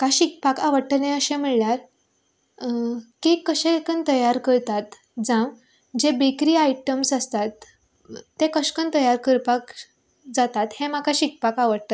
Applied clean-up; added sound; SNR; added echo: none; none; none; none.